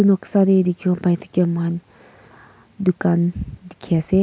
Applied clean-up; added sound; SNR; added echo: none; none; none; none.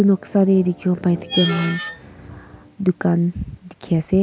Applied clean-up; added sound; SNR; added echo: none; Screech; 13 dB; none.